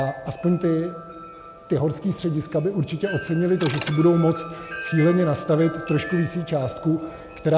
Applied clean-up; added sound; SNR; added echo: none; Wind chime + Mechanisms; 14 dB; none.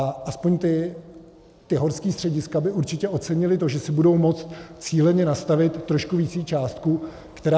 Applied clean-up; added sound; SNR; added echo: none; none; none; none.